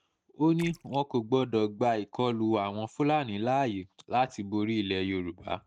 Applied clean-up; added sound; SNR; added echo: neural mask model RNNoise.